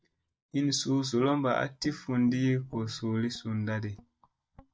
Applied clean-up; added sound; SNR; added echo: neural mask model DeepFilterNet 3.